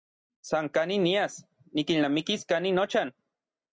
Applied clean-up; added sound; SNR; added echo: none; none; none; none.